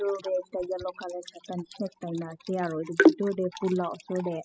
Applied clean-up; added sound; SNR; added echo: classical method spectral subtraction.